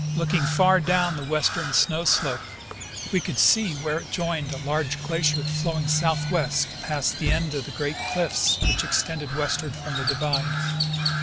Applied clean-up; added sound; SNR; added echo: none; Crow + Bass drum; 3 dB; none.